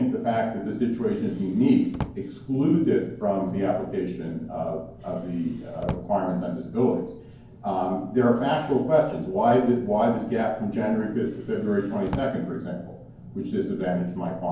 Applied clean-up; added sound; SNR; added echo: none; Drawer open or close; 13 dB; reverberation time 0.9 s.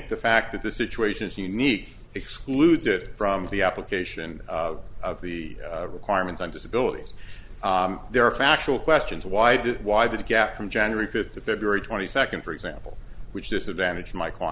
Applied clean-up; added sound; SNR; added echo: none; none; none; none.